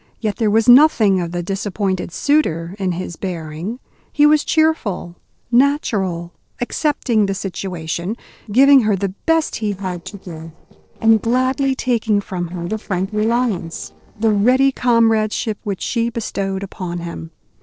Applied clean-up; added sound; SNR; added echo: neural separator model SepFormer DNS4.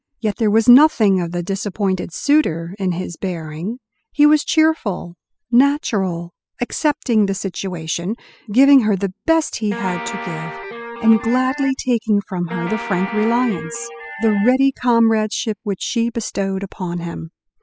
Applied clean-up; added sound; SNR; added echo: classical method spectral subtraction.